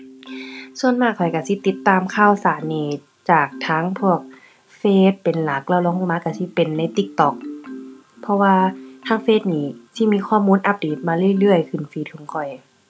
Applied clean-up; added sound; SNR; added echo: none; Marimba, xylophone; 18 dB; none.